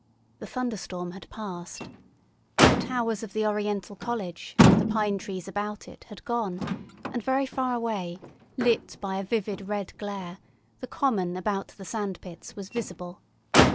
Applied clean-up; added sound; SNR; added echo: none; Motor vehicle (road); -1 dB; none.